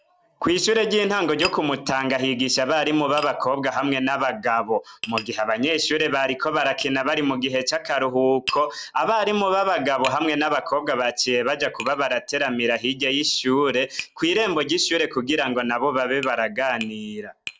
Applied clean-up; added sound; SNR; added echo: none; Tap; 18 dB; none.